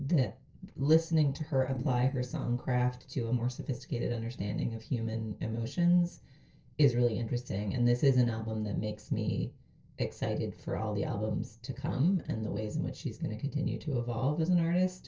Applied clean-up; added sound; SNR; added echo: neural separator model SepFormer DNS4.